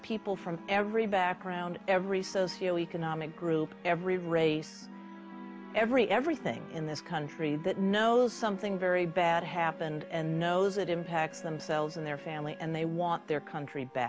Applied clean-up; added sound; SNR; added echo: none; none; none; none.